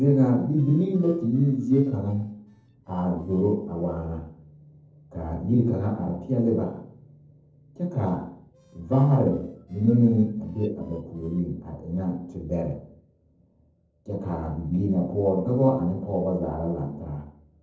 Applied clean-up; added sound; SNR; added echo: neural separator model SepFormer DNS4.